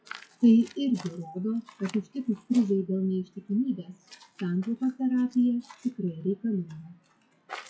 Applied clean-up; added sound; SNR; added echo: classical method WPE with log-MMSE.